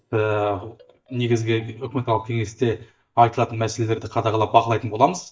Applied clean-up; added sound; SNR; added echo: neural mask model DeepFilterNet 3.